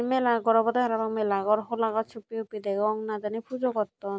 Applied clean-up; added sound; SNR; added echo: none; none; none; none.